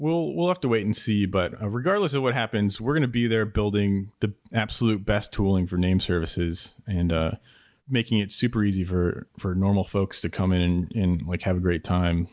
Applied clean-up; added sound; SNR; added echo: none; none; none; none.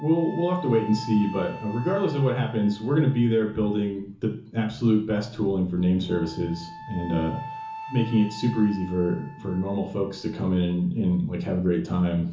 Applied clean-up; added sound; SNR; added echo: none; Wind instrument, woodwind instrument; 17 dB; reverberation time 0.7 s.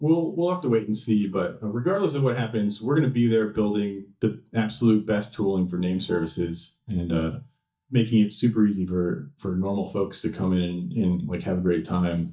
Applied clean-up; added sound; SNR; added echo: neural mask model DeepFilterNet 3.